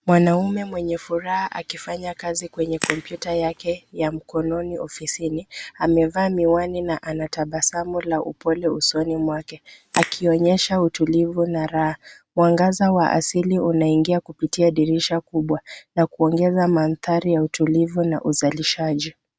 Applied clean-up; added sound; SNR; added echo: none; Crack / Crackle; 10 dB; none.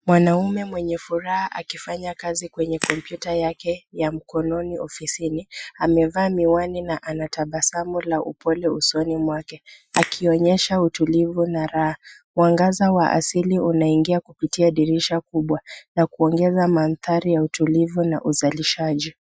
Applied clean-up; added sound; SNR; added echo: classical method Wiener filter.